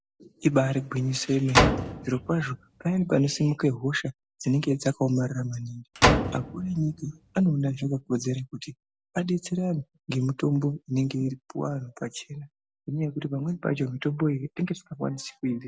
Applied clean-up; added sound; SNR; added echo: none; Slam; 0 dB; none.